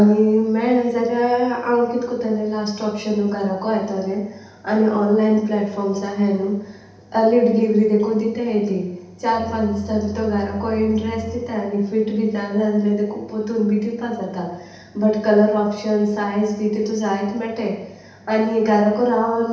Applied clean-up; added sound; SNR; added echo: none; Bowed string instrument; 15 dB; reverberation time 0.8 s.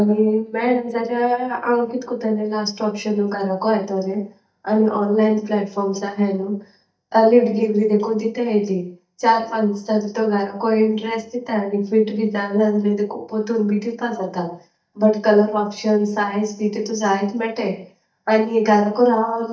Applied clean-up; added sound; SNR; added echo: neural mask model DeepFilterNet 3.